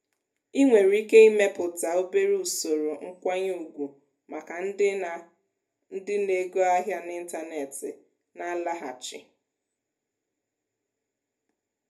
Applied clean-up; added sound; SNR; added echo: none; none; none; reverberation time 0.3 s.